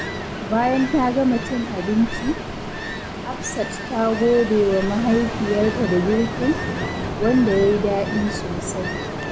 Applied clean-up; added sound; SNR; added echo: none; Ocean; 6 dB; none.